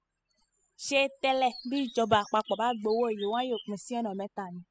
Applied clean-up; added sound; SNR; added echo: classical method spectral subtraction.